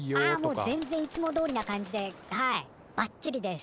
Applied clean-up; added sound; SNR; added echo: none; Bird; 15 dB; none.